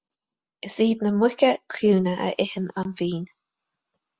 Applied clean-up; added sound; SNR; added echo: none; none; none; none.